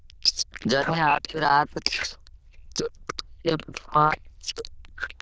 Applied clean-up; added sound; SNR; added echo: neural diffusion model UNIVERSE++.